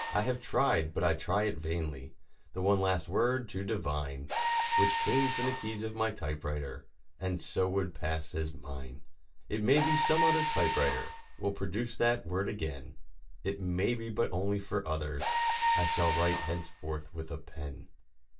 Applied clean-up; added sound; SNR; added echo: none; Mechanisms; 4 dB; reverberation time 0.2 s.